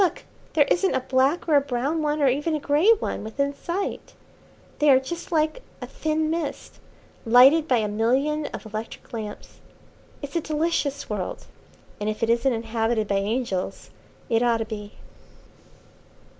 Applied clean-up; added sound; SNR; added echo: none; none; none; none.